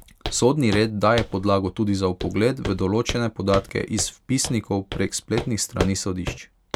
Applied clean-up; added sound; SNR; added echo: none; Walk, footsteps; 11 dB; none.